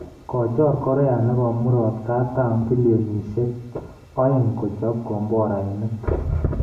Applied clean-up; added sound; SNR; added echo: none; none; none; reverberation time 0.8 s.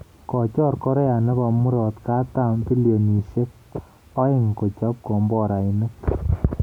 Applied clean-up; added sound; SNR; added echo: none; none; none; none.